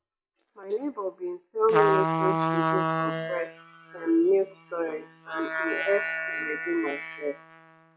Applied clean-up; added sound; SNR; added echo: classical method log-MMSE.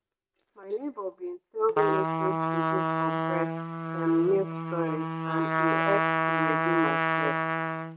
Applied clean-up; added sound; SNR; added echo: neural mask model RNNoise.